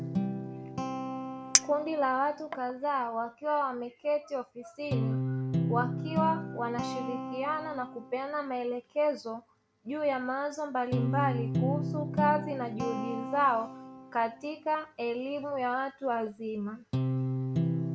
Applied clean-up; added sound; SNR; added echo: none; Chink, clink + Guitar; 2 dB; none.